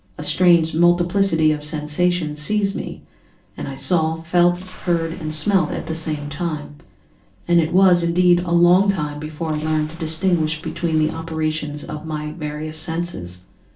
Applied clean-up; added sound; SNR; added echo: neural separator model SepFormer DNS4.